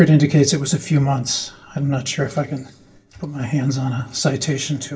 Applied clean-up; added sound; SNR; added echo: none; none; none; reverberation time 0.2 s.